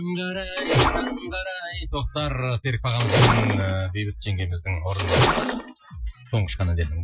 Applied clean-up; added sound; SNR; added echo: classical method Wiener filter.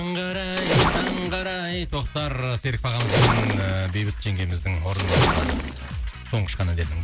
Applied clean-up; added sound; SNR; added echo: none; Splash, splatter; 0 dB; none.